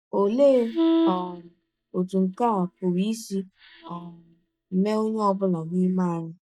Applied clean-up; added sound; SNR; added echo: neural mask model DeepFilterNet 3.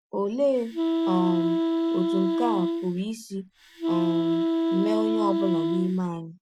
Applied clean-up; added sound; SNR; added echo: none; Wind instrument, woodwind instrument; -3 dB; none.